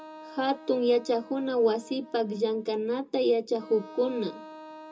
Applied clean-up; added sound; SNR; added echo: none; Wind instrument, woodwind instrument; 19 dB; reverberation time 0.2 s.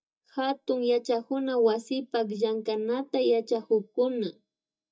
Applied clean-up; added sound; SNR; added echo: neural mask model DeepFilterNet 3.